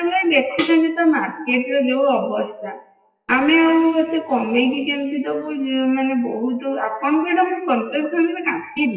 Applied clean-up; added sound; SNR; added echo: classical method WPE with log-MMSE.